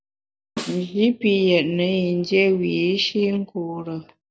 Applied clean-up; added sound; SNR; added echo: none; Snare drum; 16 dB; none.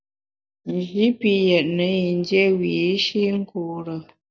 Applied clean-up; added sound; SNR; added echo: none; none; none; none.